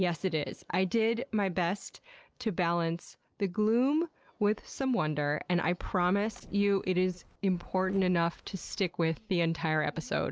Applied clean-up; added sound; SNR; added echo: neural separator model SepFormer DNS4.